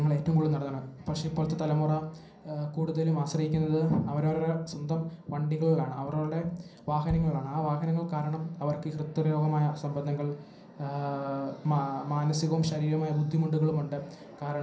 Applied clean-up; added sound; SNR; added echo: none; Bass drum; 15 dB; reverberation time 0.6 s.